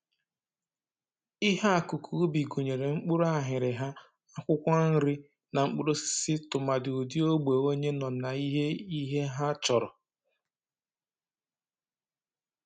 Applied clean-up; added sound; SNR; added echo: none; none; none; none.